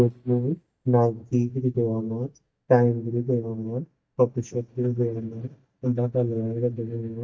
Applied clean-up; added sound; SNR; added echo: neural mask model DeepFilterNet 3.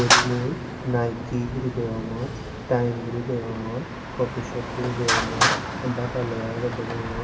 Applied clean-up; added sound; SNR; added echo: none; Traffic noise, roadway noise; 0 dB; reverberation time 1.7 s.